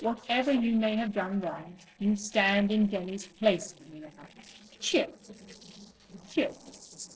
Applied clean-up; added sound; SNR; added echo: neural separator model SepFormer DNS4.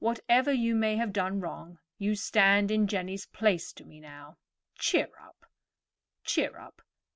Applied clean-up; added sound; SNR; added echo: none; none; none; none.